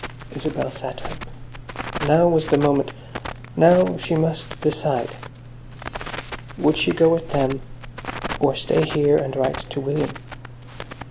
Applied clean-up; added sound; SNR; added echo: none; Crackle; 11 dB; none.